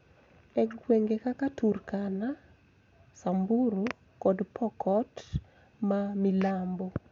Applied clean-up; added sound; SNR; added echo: none; none; none; none.